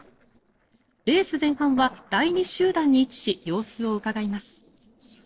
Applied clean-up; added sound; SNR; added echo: neural separator model SepFormer DNS4.